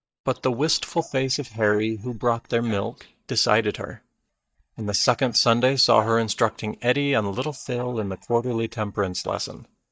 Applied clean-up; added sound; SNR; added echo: neural mask model DeepFilterNet 3.